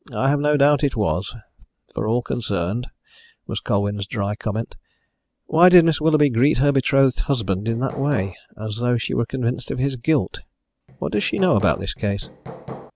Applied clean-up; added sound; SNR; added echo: none; Hammer; 15 dB; none.